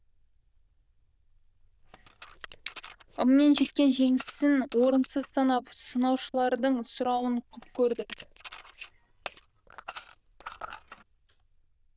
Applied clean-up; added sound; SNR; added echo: neural diffusion model UNIVERSE++.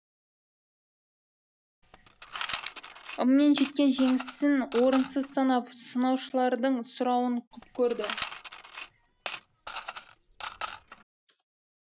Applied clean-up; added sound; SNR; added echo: none; Coin (dropping) / Mechanisms; 9 dB; none.